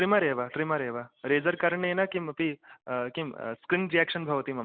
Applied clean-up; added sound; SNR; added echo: none; none; none; none.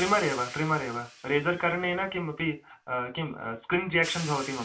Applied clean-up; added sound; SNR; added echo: none; Hi-hat; 16 dB; reverberation time 0.2 s.